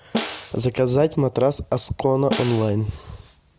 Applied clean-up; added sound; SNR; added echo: none; Snare drum; 9 dB; none.